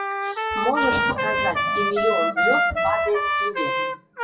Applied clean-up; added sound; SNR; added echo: classical method WPE with log-MMSE.